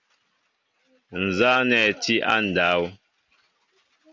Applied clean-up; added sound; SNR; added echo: none; none; none; none.